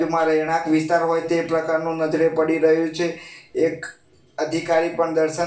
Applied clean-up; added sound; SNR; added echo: none; none; none; reverberation time 0.3 s.